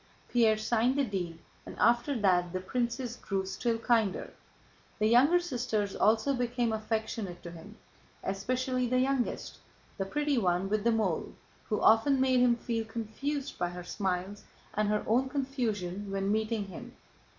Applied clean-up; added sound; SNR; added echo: none; none; none; none.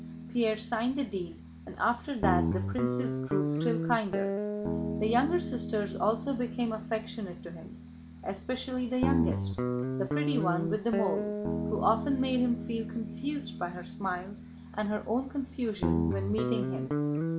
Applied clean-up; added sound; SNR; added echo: none; Guitar; 1 dB; none.